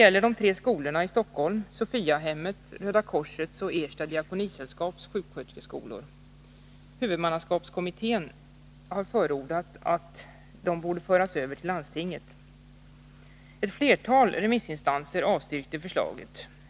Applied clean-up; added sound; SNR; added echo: none; none; none; none.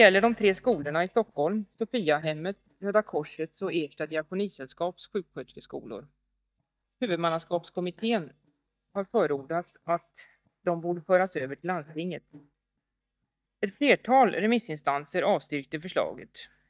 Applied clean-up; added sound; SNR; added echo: neural mask model DeepFilterNet 3.